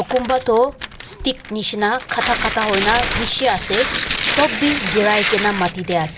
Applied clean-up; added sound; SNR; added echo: none; Tearing; 4 dB; none.